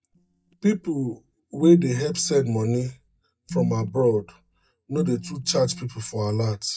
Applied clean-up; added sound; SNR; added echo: neural mask model DeepFilterNet 3.